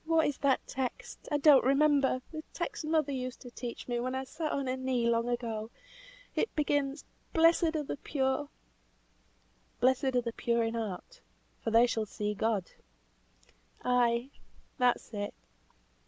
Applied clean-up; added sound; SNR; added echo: none; none; none; none.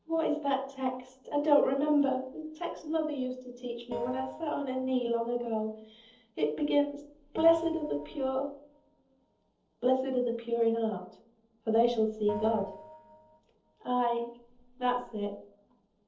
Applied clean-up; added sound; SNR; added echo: neural separator model SepFormer DNS4.